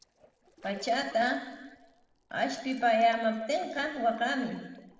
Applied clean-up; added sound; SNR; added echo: neural separator model SepFormer DNS4.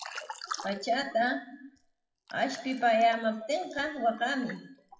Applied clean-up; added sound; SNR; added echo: classical method WPE with log-MMSE.